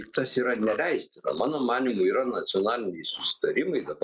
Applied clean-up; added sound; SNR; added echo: neural mask model Resemble Enhance denoiser.